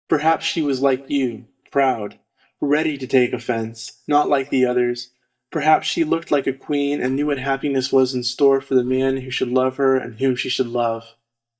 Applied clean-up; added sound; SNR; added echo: neural mask model DeepFilterNet 3.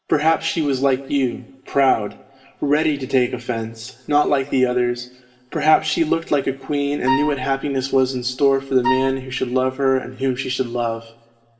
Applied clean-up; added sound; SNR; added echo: none; Wind instrument, woodwind instrument; 5 dB; reverberation time 1.0 s.